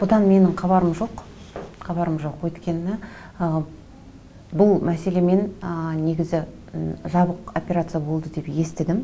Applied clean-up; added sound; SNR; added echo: none; none; none; none.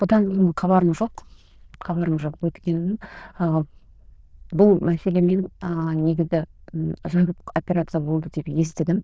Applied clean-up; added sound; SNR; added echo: neural diffusion model UNIVERSE++.